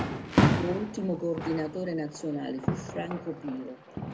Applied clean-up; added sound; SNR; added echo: none; Fireworks; -3 dB; none.